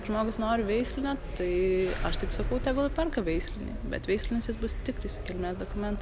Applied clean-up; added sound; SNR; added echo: none; none; none; none.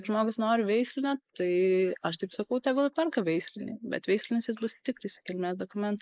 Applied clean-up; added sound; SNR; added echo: neural mask model Resemble Enhance denoiser.